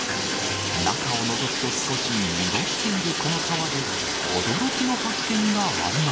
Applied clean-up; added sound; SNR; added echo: none; Bathtub (filling or washing); -1 dB; none.